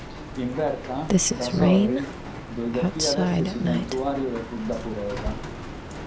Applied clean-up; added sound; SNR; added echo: none; Rain; -3 dB; reverberation time 0.4 s.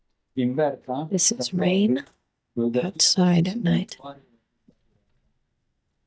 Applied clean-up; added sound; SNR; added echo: neural mask model DeepFilterNet 3.